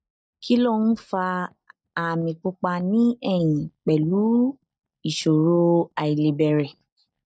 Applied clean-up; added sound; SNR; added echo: neural mask model DeepFilterNet 3.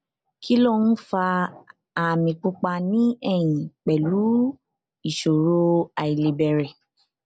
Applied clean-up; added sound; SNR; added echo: none; none; none; none.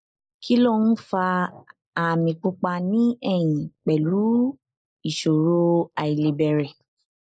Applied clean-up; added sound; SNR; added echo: neural mask model Resemble Enhance denoiser.